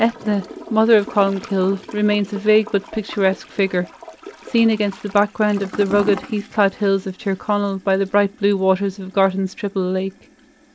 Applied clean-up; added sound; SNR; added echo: none; Toilet flush / Gurgling; 17 dB; none.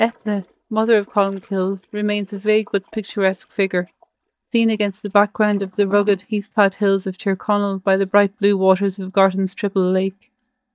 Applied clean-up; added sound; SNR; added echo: neural mask model DeepFilterNet 3.